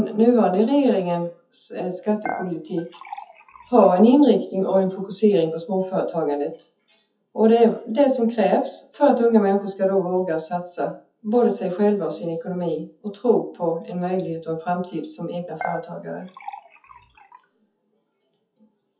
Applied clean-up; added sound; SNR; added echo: classical method WPE with log-MMSE.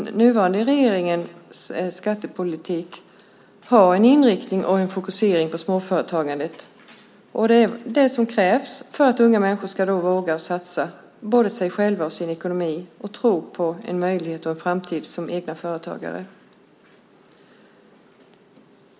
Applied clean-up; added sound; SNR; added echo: none; none; none; none.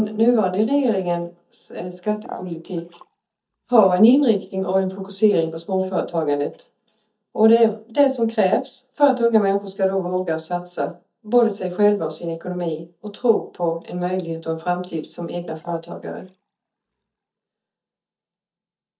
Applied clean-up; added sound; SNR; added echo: neural mask model DeepFilterNet 3.